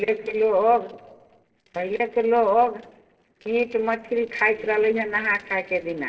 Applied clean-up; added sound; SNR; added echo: neural separator model SepFormer DNS4.